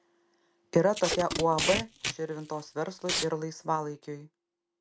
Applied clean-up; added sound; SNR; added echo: none; Packing tape, duct tape; 4 dB; none.